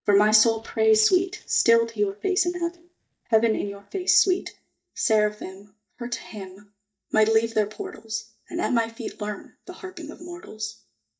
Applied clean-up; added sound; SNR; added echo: neural mask model DeepFilterNet 3.